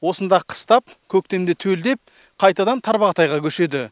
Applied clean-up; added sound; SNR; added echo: none; none; none; none.